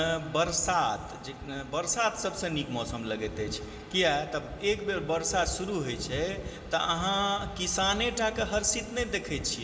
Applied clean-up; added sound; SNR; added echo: none; none; none; reverberation time 1.8 s.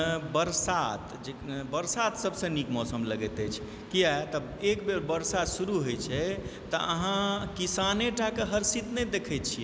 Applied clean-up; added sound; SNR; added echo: none; none; none; none.